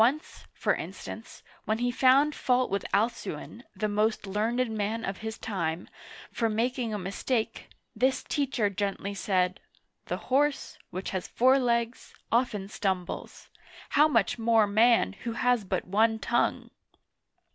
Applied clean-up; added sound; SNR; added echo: none; none; none; none.